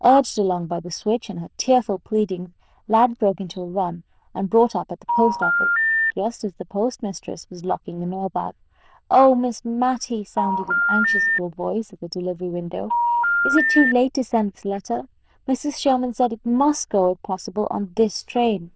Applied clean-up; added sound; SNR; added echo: neural diffusion model UNIVERSE++.